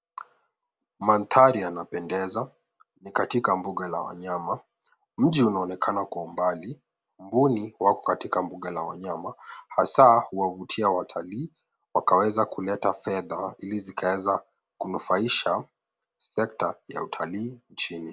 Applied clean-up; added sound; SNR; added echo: none; none; none; none.